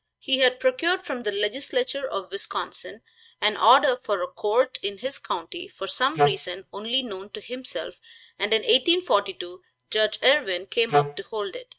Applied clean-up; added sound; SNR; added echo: neural mask model RNNoise.